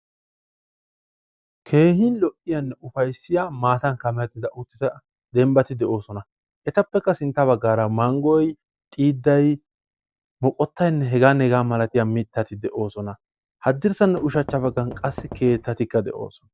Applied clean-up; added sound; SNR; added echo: neural separator model SepFormer DNS4.